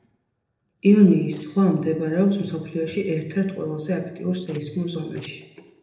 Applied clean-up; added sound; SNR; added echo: neural separator model SepFormer DNS4.